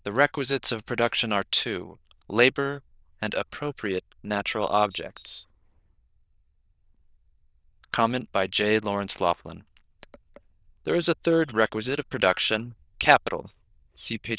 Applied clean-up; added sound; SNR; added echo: neural diffusion model UNIVERSE++.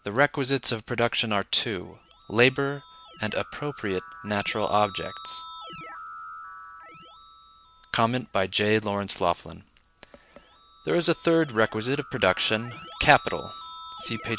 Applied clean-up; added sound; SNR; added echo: none; Keyboard (musical); 17 dB; none.